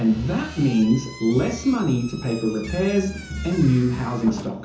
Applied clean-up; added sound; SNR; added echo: none; Squeak / Slam; 18 dB; reverberation time 0.6 s.